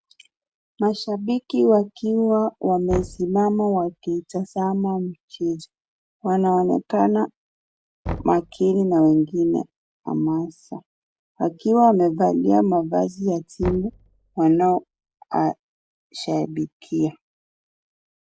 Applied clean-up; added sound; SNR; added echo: none; Knock; 17 dB; none.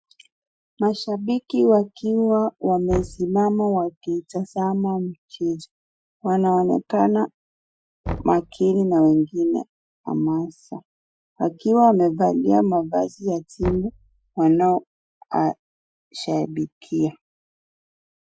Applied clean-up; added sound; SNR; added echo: classical method Wiener filter.